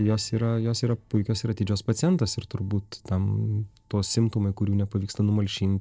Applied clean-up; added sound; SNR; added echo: neural separator model SepFormer DNS4.